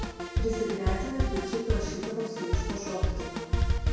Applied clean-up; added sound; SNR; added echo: none; Drum kit; -4 dB; reverberation time 0.9 s.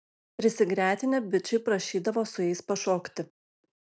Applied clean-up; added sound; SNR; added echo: none; none; none; none.